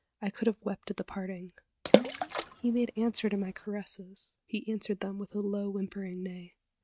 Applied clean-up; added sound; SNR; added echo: neural mask model RNNoise.